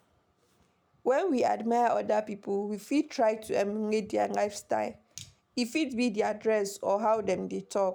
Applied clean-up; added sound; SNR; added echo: none; none; none; none.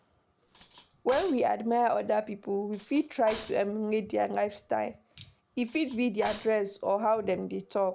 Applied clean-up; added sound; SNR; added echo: none; Cutlery, silverware; 11 dB; none.